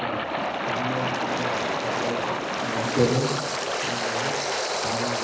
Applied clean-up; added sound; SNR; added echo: none; Waves, surf; -4 dB; reverberation time 1.0 s.